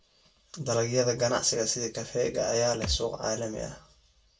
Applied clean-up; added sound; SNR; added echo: none; Thump, thud; 9 dB; reverberation time 0.1 s.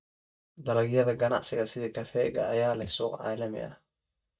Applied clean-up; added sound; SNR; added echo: neural mask model DeepFilterNet 3.